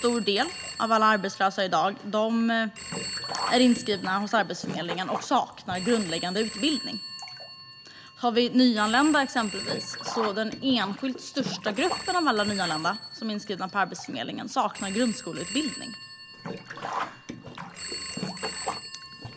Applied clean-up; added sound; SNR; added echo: none; Sink (filling or washing) + Telephone; 9 dB; none.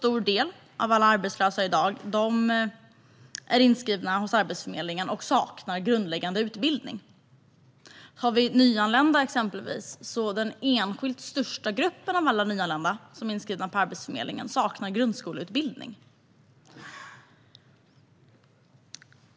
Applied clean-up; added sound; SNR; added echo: none; none; none; none.